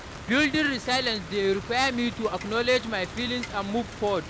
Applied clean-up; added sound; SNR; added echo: none; Rain; 12 dB; none.